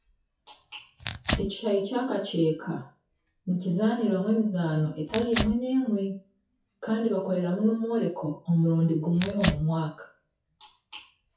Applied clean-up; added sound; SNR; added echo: classical method WPE with log-MMSE.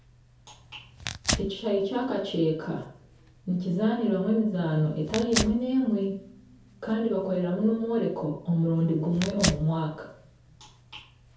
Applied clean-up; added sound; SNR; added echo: none; Tearing; 10 dB; reverberation time 0.6 s.